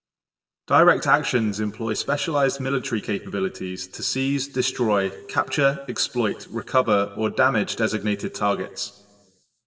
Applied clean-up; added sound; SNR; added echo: none; Telephone; 18 dB; reverberation time 1.0 s.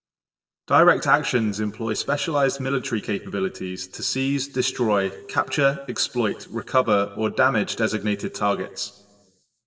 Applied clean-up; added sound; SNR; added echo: neural separator model SepFormer DNS4.